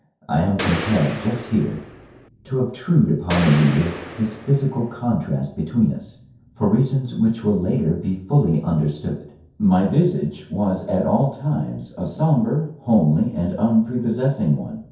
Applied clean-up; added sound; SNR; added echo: none; Gunshot, gunfire; 9 dB; reverberation time 0.6 s.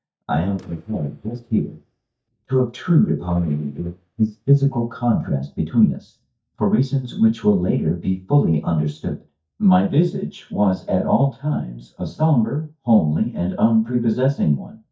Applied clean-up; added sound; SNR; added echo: neural mask model DeepFilterNet 3.